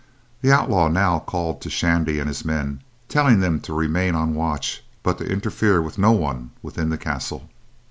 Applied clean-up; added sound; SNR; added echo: none; none; none; none.